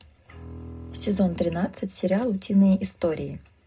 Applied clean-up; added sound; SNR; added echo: none; Bowed string instrument; 16 dB; reverberation time 0.2 s.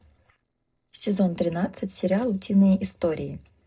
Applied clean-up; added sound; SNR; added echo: neural separator model SepFormer DNS4.